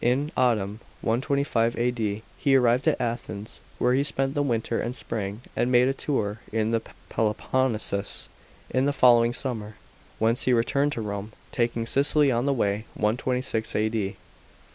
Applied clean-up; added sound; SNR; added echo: none; none; none; none.